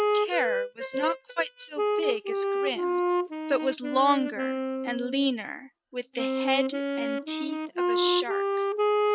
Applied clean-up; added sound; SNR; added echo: neural mask model RNNoise.